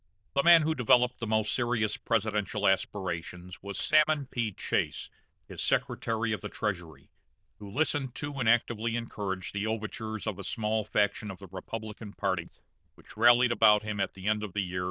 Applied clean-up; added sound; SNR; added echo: neural diffusion model UNIVERSE++.